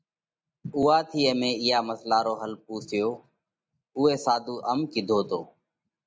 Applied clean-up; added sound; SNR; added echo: none; none; none; none.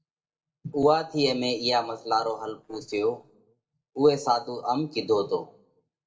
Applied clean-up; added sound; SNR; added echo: neural separator model SepFormer DNS4.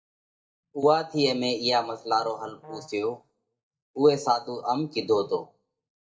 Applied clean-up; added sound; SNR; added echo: neural mask model DeepFilterNet 3.